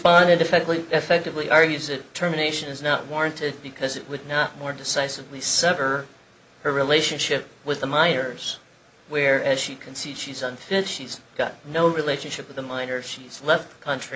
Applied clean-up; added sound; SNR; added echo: none; none; none; none.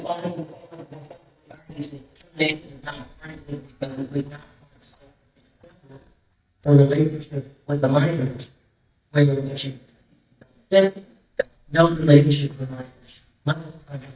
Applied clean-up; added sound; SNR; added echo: neural mask model DeepFilterNet 3.